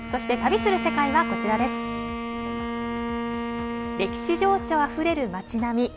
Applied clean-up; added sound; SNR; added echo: none; Bowed string instrument; 4 dB; none.